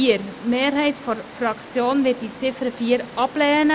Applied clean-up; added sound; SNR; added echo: none; Water; 19 dB; none.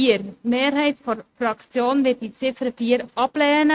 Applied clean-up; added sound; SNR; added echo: neural mask model RNNoise.